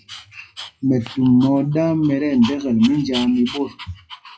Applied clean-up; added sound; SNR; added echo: classical method WPE with log-MMSE.